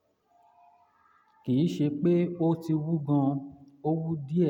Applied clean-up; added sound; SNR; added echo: none; none; none; none.